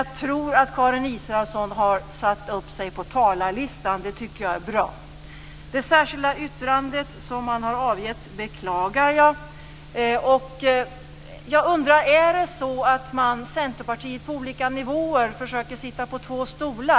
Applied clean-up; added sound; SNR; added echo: none; none; none; none.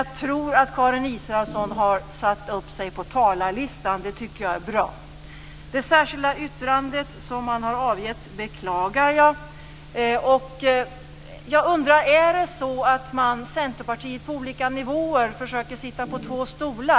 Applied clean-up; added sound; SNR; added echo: none; Organ; 12 dB; none.